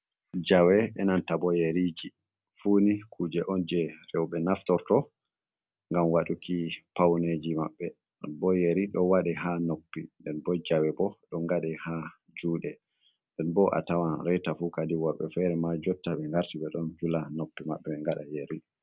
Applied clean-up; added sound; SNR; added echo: none; none; none; none.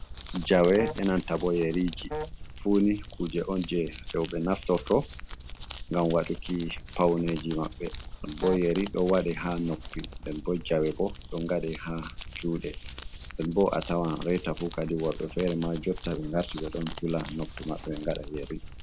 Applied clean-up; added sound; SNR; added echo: none; Wind instrument, woodwind instrument + Crumpling, crinkling; 10 dB; none.